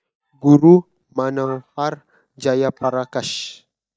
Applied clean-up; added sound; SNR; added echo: neural mask model DeepFilterNet 3.